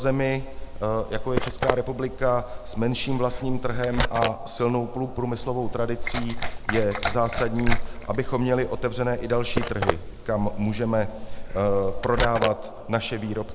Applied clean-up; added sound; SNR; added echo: none; Liquid; 2 dB; none.